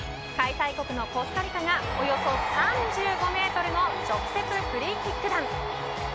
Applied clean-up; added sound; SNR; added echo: none; none; none; none.